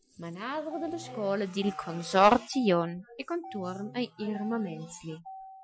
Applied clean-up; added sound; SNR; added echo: classical method Wiener filter.